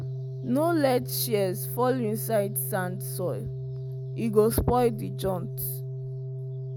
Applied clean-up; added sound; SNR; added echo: none; Organ; 6 dB; none.